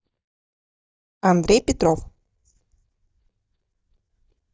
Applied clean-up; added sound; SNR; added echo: neural mask model DeepFilterNet 3.